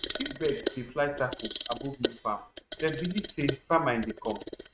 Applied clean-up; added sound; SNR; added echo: neural mask model RNNoise.